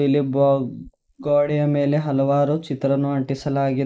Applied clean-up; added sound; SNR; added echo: neural mask model Resemble Enhance denoiser.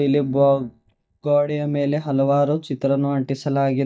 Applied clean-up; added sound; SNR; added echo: neural mask model DeepFilterNet 3.